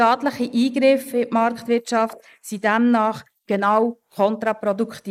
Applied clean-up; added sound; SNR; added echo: neural mask model Resemble Enhance denoiser.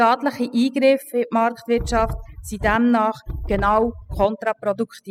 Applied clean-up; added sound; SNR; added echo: classical method spectral subtraction.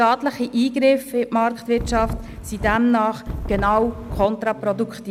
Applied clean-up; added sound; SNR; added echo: none; Wind; 8 dB; none.